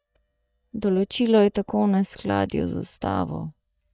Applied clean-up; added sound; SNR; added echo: neural mask model DeepFilterNet 3.